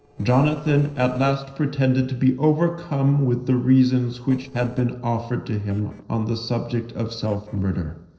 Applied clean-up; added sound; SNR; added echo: neural separator model SepFormer DNS4.